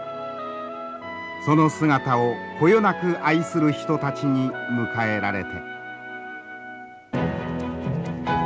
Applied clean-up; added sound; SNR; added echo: none; none; none; none.